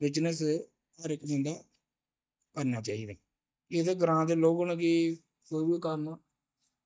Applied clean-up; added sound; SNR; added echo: neural mask model DeepFilterNet 3.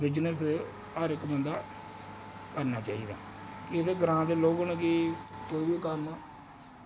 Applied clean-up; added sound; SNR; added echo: none; Domestic sounds, home sounds; 13 dB; none.